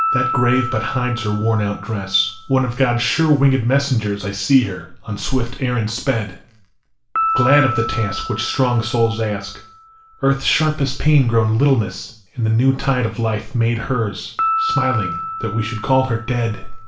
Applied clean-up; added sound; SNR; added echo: none; Piano; 9 dB; reverberation time 0.4 s.